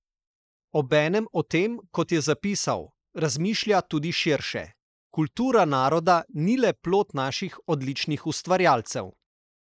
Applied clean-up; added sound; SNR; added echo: neural mask model Resemble Enhance denoiser.